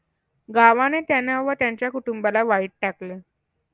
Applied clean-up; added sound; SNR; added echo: none; none; none; none.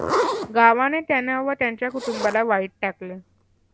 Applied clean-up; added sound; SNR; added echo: none; Zipper (clothing); 8 dB; none.